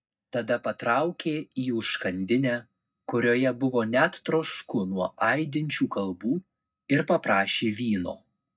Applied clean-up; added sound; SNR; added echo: neural mask model DeepFilterNet 3.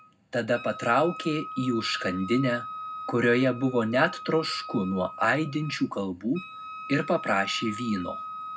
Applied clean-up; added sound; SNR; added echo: none; Wind instrument, woodwind instrument; 12 dB; reverberation time 0.3 s.